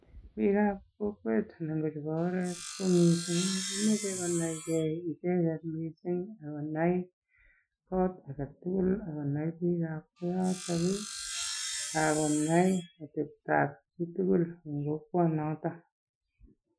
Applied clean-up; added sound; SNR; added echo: classical method Wiener filter.